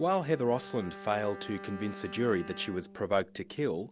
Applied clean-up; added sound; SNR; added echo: none; Bowed string instrument; 15 dB; none.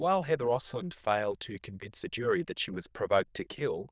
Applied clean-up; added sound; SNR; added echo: neural diffusion model UNIVERSE++.